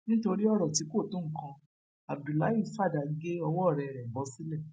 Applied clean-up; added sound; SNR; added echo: none; none; none; none.